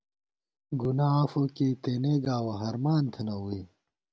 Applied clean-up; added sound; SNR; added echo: none; none; none; none.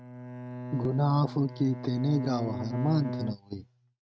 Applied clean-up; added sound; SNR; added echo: neural mask model RNNoise.